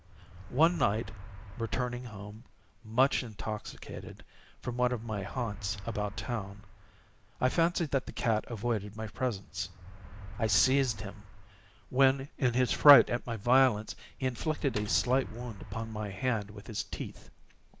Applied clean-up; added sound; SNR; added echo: none; Mechanisms + Motor vehicle (road); 16 dB; none.